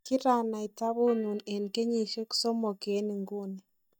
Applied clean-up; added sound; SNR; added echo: neural mask model DeepFilterNet 3.